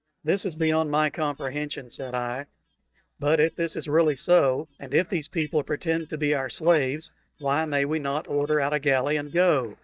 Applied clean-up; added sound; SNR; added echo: neural mask model DeepFilterNet 3.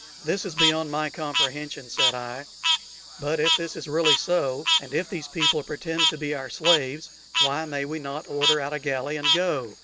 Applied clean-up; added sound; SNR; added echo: none; Frog; -1 dB; none.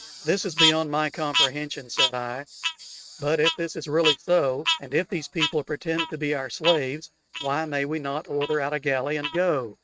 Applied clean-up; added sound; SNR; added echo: neural mask model RNNoise.